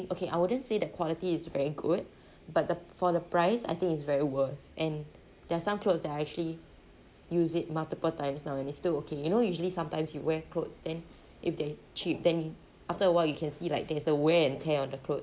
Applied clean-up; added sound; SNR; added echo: none; none; none; none.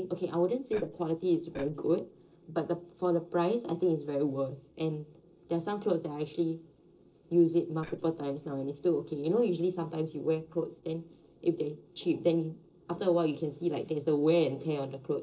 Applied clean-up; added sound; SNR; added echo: neural separator model SepFormer DNS4.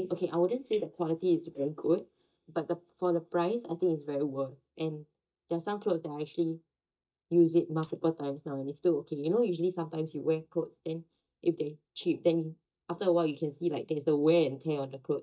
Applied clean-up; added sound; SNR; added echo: neural mask model DeepFilterNet 3.